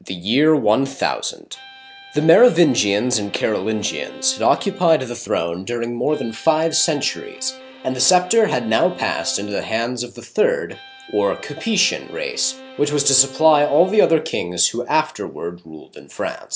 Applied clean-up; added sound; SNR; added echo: none; Bowed string instrument; 20 dB; none.